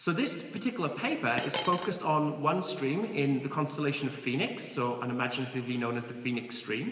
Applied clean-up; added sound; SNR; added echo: none; Coin (dropping); 3 dB; reverberation time 2.9 s.